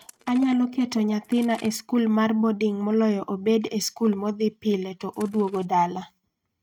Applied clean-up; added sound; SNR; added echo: neural mask model RNNoise.